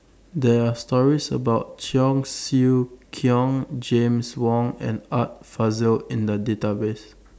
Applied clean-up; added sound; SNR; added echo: none; none; none; none.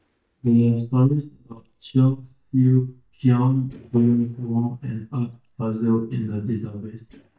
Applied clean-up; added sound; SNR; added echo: neural mask model DeepFilterNet 3.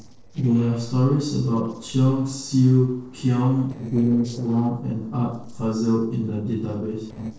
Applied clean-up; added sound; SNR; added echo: neural separator model SepFormer DNS4.